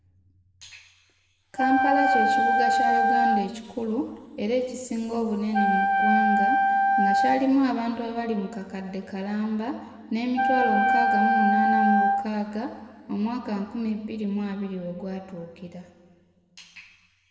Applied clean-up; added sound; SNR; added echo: none; Wind instrument, woodwind instrument; -5 dB; reverberation time 1.9 s.